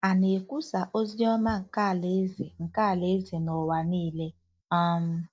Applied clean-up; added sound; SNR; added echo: neural mask model DeepFilterNet 3.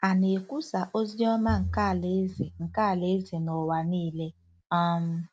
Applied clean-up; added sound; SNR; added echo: neural mask model RNNoise.